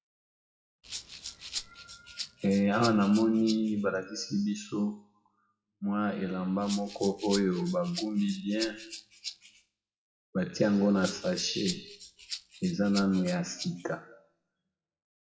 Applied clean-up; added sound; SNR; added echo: classical method WPE with log-MMSE.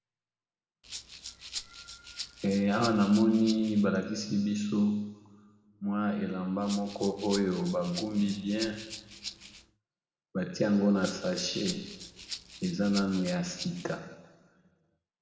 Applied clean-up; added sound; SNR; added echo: none; Rattle (instrument); 13 dB; reverberation time 1.4 s.